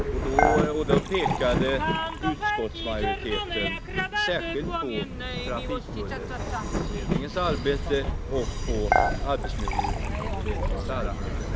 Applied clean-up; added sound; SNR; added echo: none; Dishes, pots, and pans / Chink, clink + Train; -4 dB; none.